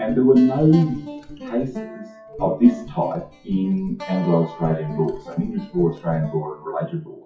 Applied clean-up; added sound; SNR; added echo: classical method WPE with log-MMSE.